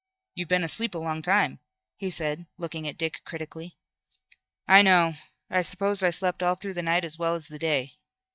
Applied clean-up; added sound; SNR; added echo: neural mask model DeepFilterNet 3.